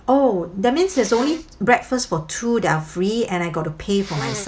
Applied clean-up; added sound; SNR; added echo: none; Sneeze; 18 dB; none.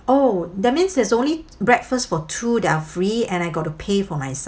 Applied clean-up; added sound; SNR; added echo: none; none; none; none.